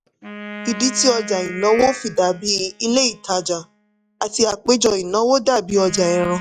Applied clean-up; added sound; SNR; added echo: classical method log-MMSE.